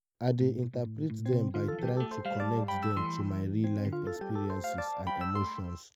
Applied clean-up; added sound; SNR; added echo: none; Ringtone + Electric guitar; 3 dB; none.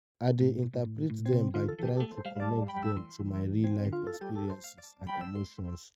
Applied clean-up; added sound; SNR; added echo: neural mask model RNNoise.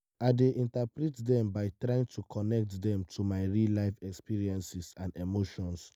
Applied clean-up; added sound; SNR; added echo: none; none; none; none.